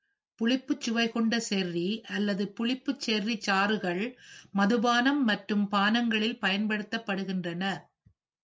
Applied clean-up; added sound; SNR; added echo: none; none; none; none.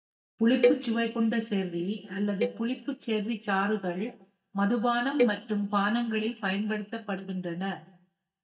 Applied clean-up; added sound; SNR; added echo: neural mask model DeepFilterNet 3.